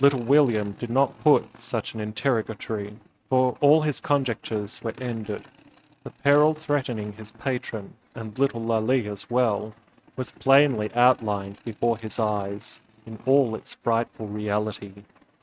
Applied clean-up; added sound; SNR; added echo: neural mask model RNNoise.